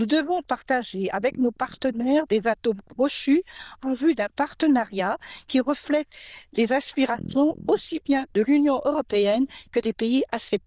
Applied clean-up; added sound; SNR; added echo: neural diffusion model UNIVERSE++.